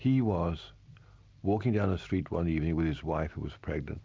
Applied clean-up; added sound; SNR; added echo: none; none; none; none.